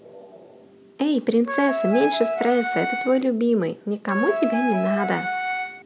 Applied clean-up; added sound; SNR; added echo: none; Wind instrument, woodwind instrument; 3 dB; none.